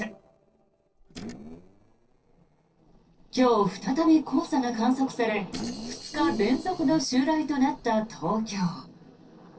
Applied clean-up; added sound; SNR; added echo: neural separator model SepFormer DNS4.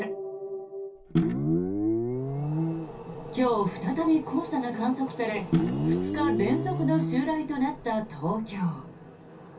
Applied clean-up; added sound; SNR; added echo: none; Guitar; 0 dB; reverberation time 0.3 s.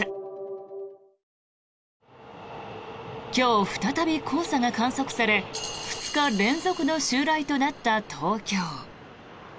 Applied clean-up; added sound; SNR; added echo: none; none; none; none.